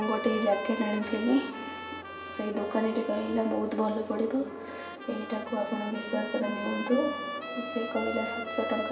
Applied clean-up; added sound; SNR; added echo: none; Trumpet; 9 dB; reverberation time 2.2 s.